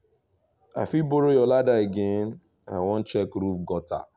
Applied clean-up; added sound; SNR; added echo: none; none; none; none.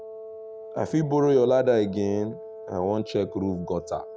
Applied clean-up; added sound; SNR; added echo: none; Wind instrument, woodwind instrument; 14 dB; none.